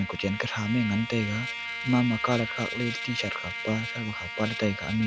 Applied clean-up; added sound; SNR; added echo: none; Trumpet; 7 dB; none.